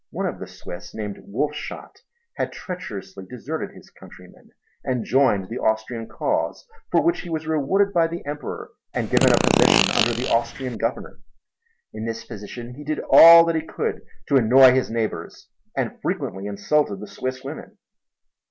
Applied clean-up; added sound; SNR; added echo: none; Fart; -1 dB; none.